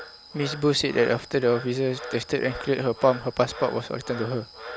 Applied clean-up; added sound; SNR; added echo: none; Frog; 15 dB; none.